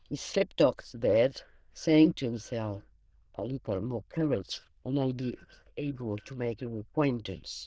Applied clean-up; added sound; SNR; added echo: neural diffusion model UNIVERSE++.